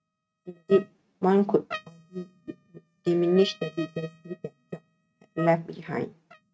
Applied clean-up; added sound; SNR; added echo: neural mask model RNNoise.